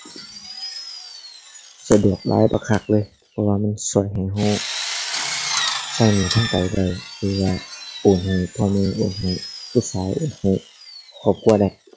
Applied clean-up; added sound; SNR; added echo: classical method log-MMSE.